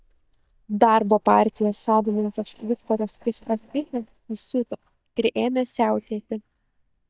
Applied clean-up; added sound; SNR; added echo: neural mask model DeepFilterNet 3.